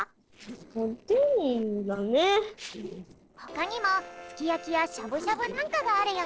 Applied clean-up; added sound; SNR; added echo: neural separator model SepFormer DNS4.